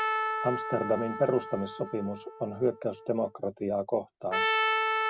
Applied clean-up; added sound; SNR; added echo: none; Trumpet; 1 dB; none.